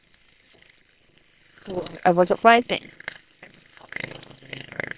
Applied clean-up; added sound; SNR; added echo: neural separator model SepFormer WHAM!.